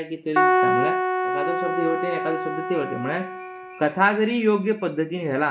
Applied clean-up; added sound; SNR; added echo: none; Keyboard (musical); -1 dB; none.